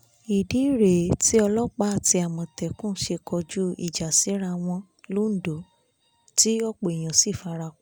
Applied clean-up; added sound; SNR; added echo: none; none; none; none.